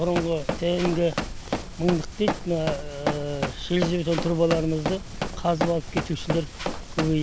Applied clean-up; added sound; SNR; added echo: none; Run; 4 dB; none.